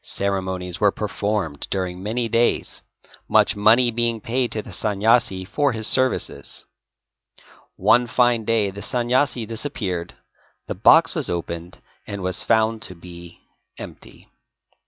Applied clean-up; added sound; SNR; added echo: none; none; none; none.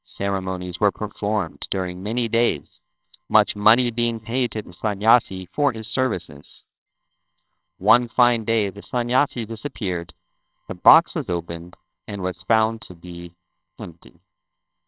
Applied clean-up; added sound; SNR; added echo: neural separator model SepFormer WHAMR!.